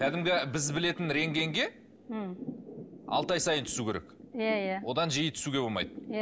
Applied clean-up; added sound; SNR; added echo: none; Thunder / Rain; 13 dB; none.